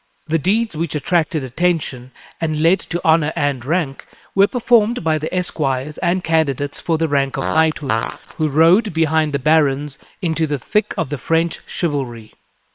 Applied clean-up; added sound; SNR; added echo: neural separator model SepFormer WHAM!.